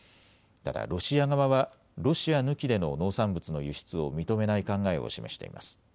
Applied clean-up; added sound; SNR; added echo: none; none; none; none.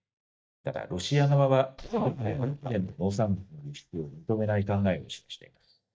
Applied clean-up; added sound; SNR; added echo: neural mask model DeepFilterNet 3.